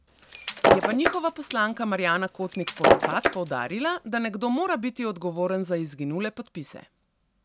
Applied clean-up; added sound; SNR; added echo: none; Shatter; -4 dB; none.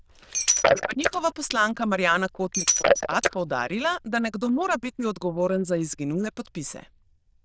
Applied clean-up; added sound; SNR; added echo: neural diffusion model UNIVERSE++.